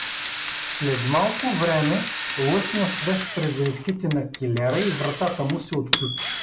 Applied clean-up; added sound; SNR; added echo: none; Drill + Clock; 3 dB; none.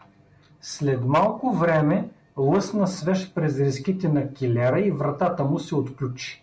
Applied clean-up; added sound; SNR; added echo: none; none; none; none.